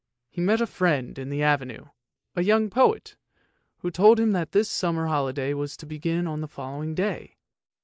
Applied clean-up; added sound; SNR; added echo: neural mask model Resemble Enhance denoiser.